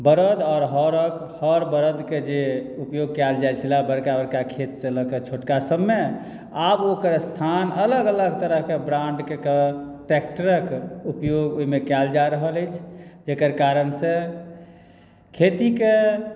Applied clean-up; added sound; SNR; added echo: none; none; none; none.